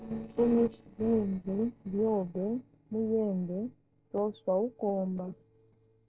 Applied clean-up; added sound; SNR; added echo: neural separator model SepFormer DNS4.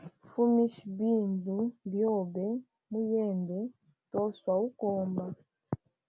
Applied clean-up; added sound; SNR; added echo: none; none; none; none.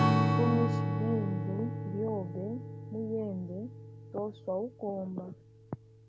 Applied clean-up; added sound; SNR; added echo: none; Strum; -3 dB; none.